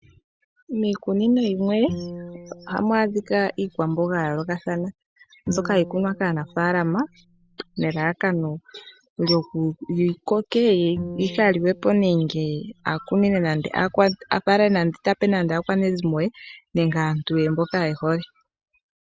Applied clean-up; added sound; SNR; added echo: none; Bowed string instrument; 15 dB; none.